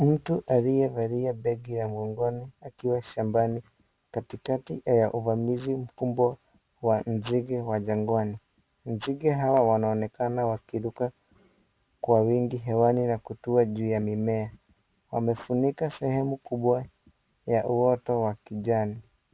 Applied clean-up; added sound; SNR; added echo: none; none; none; none.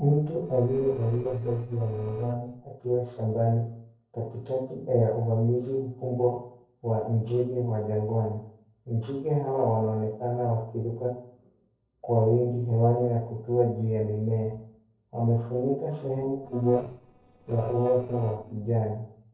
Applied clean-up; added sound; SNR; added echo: neural separator model SepFormer DNS4.